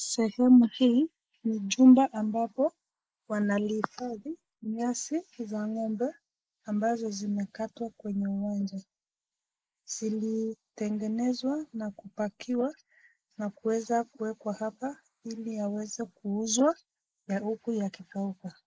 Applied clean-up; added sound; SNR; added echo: neural mask model Resemble Enhance denoiser.